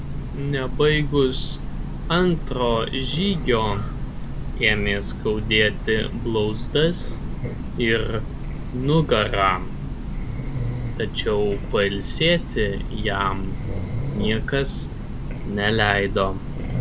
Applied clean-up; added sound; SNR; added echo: none; Train; 3 dB; none.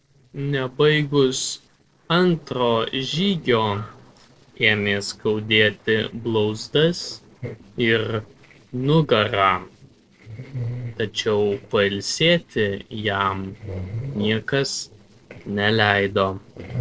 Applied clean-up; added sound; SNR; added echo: neural separator model SepFormer DNS4.